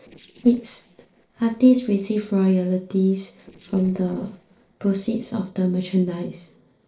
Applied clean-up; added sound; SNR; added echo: neural separator model SepFormer DNS4.